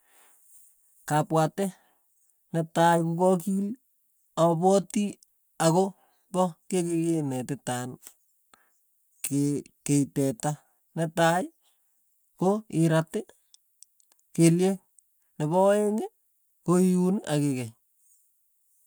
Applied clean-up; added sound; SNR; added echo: none; none; none; none.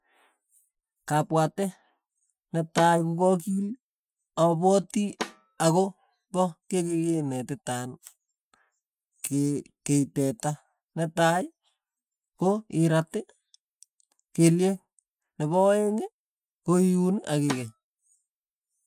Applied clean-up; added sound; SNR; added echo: classical method Wiener filter.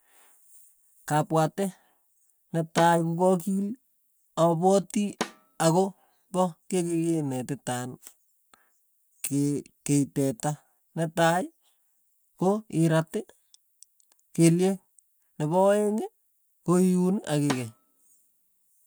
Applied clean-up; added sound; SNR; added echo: none; Snare drum; 13 dB; none.